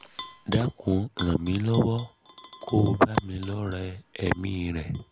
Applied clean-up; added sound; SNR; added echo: none; Tap / Glass; 14 dB; none.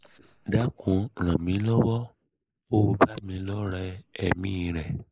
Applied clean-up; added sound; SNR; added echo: neural mask model Resemble Enhance denoiser.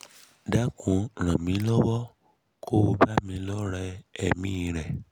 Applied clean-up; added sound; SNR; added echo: none; none; none; none.